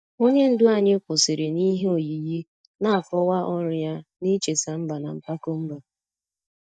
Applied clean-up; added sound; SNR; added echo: neural mask model DeepFilterNet 3.